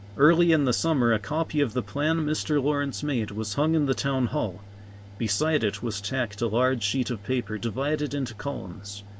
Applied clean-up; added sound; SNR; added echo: none; Mechanical fan; 17 dB; none.